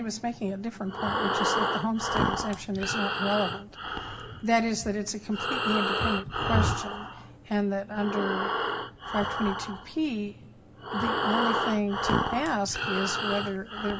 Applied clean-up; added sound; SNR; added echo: none; Breathing; 0 dB; reverberation time 1.0 s.